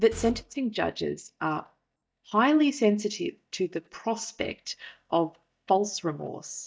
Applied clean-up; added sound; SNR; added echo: neural mask model DeepFilterNet 3.